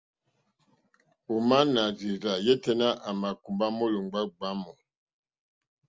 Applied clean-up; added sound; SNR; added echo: none; none; none; none.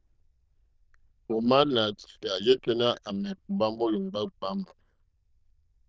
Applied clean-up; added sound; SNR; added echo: neural diffusion model UNIVERSE++.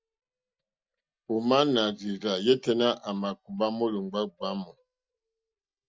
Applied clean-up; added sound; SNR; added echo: neural mask model DeepFilterNet 3.